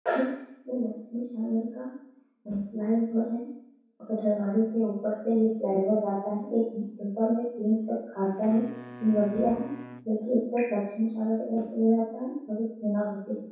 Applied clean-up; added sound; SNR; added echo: none; Wind instrument, woodwind instrument; 18 dB; reverberation time 0.7 s.